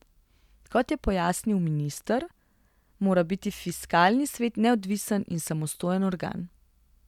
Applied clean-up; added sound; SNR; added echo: none; none; none; none.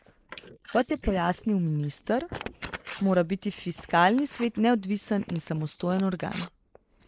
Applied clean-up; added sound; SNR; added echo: neural mask model Resemble Enhance denoiser.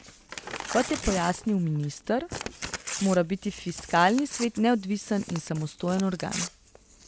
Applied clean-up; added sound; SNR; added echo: none; Crumpling, crinkling / Tearing; 9 dB; none.